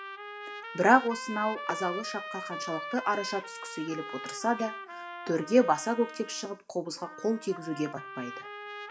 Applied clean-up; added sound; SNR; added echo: none; Trumpet; 10 dB; reverberation time 0.3 s.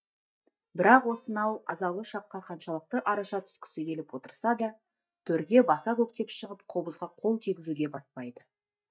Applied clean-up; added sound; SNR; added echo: neural mask model DeepFilterNet 3.